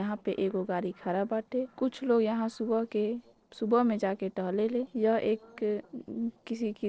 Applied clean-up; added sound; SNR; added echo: neural separator model SepFormer DNS4.